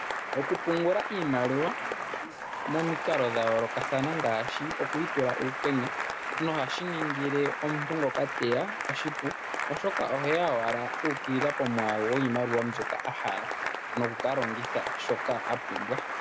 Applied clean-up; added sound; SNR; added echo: none; Applause / Cheering; 3 dB; none.